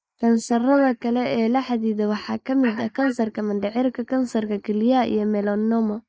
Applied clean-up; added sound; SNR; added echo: neural mask model Resemble Enhance denoiser.